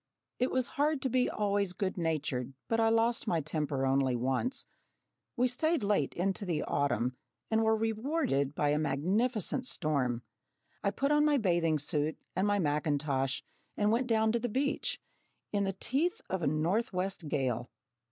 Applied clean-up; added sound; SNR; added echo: none; none; none; none.